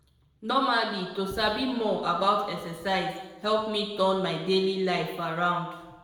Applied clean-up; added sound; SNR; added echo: none; none; none; reverberation time 1.0 s.